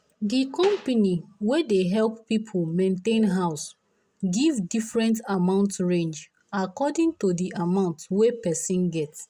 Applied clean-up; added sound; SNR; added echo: none; none; none; none.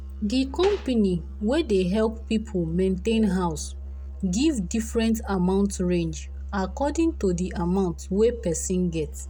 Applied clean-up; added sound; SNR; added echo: none; Musical instrument; 11 dB; none.